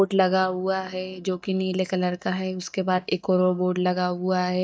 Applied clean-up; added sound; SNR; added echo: neural mask model DeepFilterNet 3.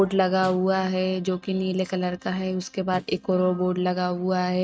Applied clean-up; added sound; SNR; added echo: neural mask model RNNoise.